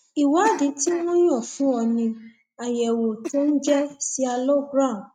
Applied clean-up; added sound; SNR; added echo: neural mask model RNNoise.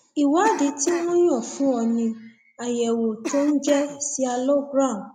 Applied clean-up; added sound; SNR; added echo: none; Cough; 12 dB; none.